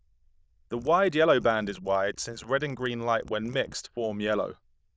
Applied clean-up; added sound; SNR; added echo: neural diffusion model UNIVERSE++.